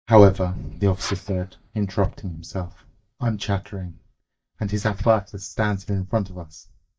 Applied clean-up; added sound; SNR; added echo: neural mask model DeepFilterNet 3.